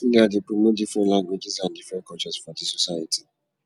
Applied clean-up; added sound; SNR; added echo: none; none; none; none.